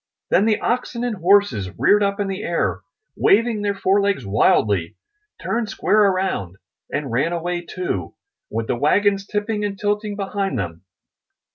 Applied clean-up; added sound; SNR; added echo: none; none; none; none.